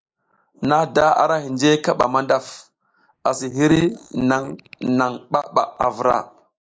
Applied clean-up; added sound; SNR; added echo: neural mask model Resemble Enhance denoiser.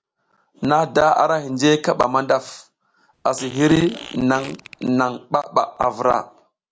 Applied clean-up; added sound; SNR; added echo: none; Fart; 19 dB; none.